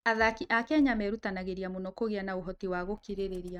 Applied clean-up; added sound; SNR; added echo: neural mask model RNNoise.